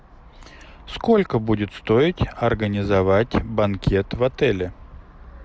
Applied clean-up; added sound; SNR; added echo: none; none; none; none.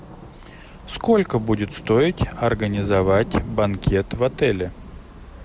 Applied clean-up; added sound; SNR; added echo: none; Rain / Thunderstorm; 17 dB; none.